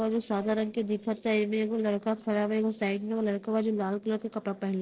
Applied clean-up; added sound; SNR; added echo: neural separator model SepFormer DNS4.